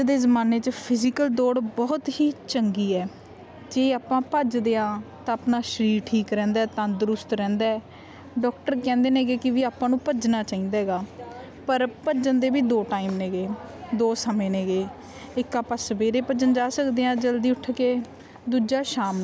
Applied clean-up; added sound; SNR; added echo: none; none; none; none.